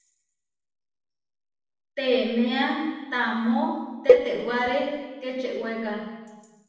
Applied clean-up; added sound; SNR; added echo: neural separator model SepFormer DNS4.